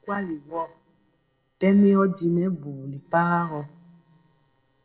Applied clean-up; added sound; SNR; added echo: neural separator model SepFormer DNS4.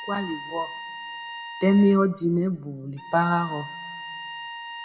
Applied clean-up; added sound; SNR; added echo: none; Bowed string instrument; 13 dB; reverberation time 0.8 s.